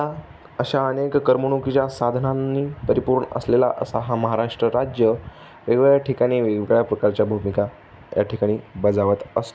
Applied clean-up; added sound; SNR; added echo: none; none; none; none.